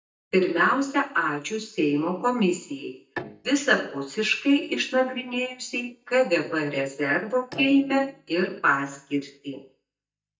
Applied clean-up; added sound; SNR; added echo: neural mask model DeepFilterNet 3.